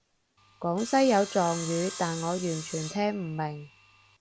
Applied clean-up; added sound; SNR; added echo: none; Sawing; 13 dB; none.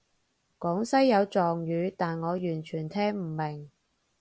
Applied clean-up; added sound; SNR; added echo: none; none; none; none.